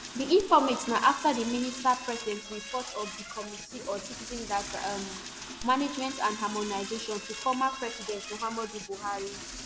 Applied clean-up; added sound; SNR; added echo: none; Toilet flush / Door; 10 dB; none.